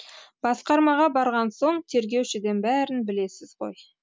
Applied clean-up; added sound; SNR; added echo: none; none; none; none.